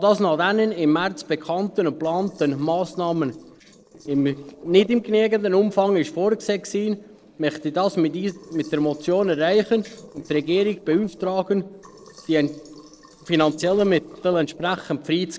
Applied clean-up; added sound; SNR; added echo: neural separator model SepFormer DNS4.